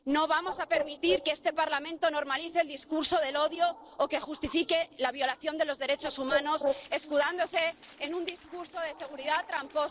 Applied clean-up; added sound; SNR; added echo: neural separator model SepFormer DNS4.